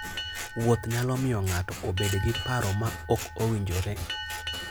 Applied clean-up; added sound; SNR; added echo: none; Scissors + Boat, Water vehicle; 8 dB; none.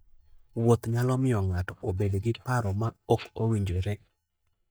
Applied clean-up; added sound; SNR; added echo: neural mask model DeepFilterNet 3.